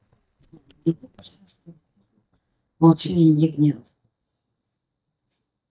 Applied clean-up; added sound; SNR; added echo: neural mask model DeepFilterNet 3.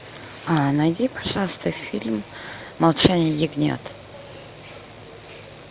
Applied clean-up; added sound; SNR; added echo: none; none; none; none.